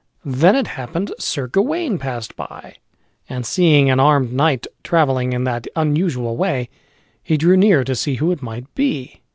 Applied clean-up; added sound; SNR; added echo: none; none; none; none.